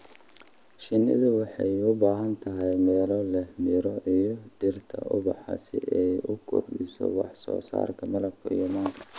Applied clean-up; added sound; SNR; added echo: none; none; none; none.